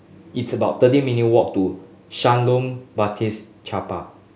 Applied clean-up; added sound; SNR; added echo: none; none; none; none.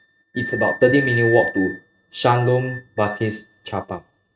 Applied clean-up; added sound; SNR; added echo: neural mask model RNNoise.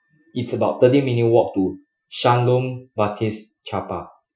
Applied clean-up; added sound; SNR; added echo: classical method Wiener filter.